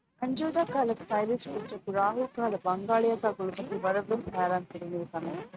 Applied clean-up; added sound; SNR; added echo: neural mask model RNNoise.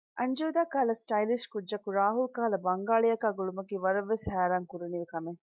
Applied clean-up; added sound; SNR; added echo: none; none; none; none.